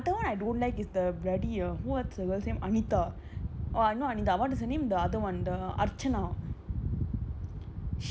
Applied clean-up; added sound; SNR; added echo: none; none; none; none.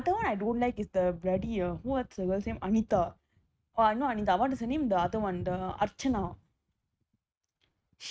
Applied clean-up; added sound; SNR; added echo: neural mask model RNNoise.